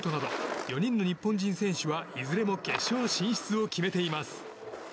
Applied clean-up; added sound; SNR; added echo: none; none; none; none.